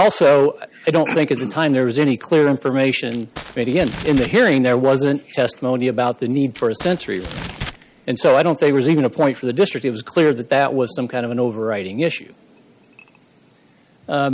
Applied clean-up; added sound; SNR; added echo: none; Crumpling, crinkling; 14 dB; none.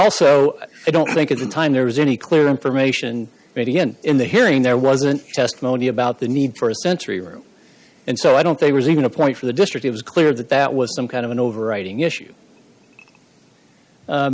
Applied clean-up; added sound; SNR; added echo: none; none; none; none.